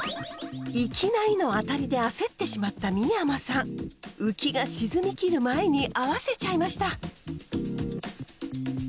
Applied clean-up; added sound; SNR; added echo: none; none; none; none.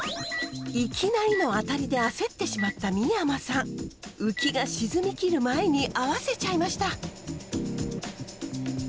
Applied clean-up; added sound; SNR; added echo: none; Microwave oven; 14 dB; none.